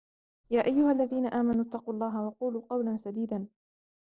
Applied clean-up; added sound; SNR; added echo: neural separator model SepFormer DNS4.